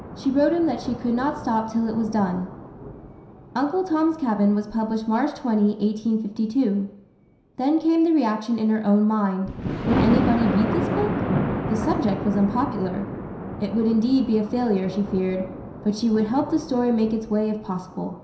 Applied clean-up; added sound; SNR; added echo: none; Thunder; 7 dB; reverberation time 0.7 s.